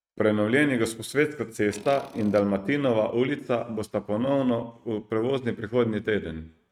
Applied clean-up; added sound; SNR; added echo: neural mask model RNNoise.